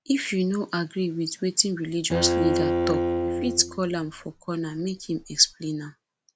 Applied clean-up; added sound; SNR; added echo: none; Bowed string instrument; 1 dB; none.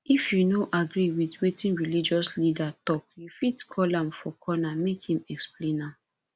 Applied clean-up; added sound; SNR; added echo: none; none; none; none.